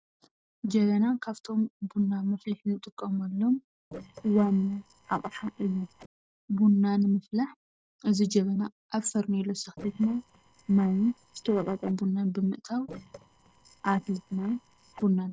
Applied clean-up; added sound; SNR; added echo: neural separator model SepFormer DNS4.